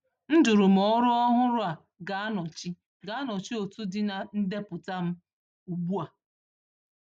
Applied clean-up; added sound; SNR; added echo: none; none; none; none.